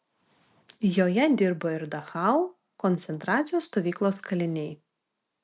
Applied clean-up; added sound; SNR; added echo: none; none; none; none.